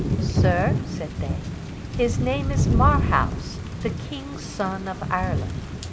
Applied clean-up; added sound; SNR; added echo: none; Thunder / Rain; -3 dB; reverberation time 1.6 s.